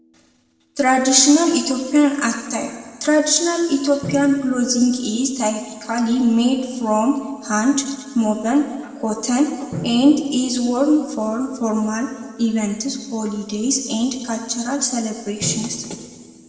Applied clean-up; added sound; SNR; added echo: none; Drum; 20 dB; reverberation time 1.6 s.